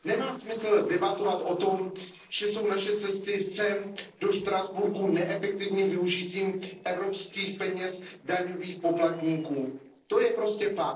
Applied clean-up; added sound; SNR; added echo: neural separator model SepFormer DNS4.